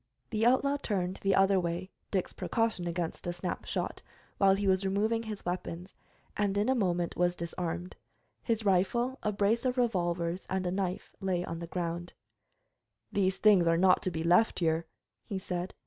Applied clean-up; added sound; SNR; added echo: none; none; none; none.